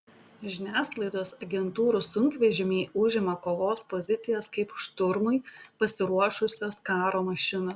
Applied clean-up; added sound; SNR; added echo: none; none; none; none.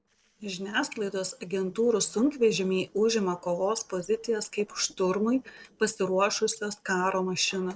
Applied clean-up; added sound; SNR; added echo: neural separator model SepFormer DNS4.